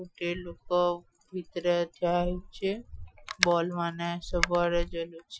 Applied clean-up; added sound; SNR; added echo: classical method Wiener filter.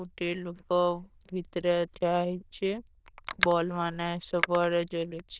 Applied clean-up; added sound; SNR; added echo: neural diffusion model UNIVERSE++.